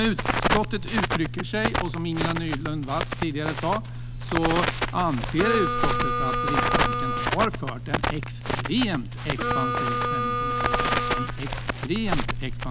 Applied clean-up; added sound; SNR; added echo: none; Crackle + Harmonica; -3 dB; none.